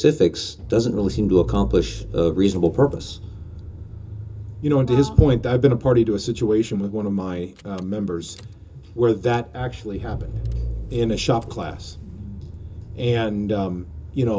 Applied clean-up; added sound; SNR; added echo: none; Engine / Car; 11 dB; reverberation time 0.2 s.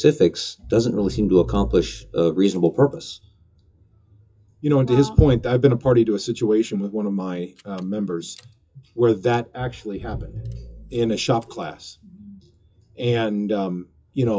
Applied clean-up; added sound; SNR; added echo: classical method WPE with log-MMSE.